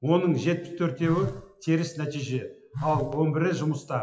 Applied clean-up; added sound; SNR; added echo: classical method WPE with log-MMSE.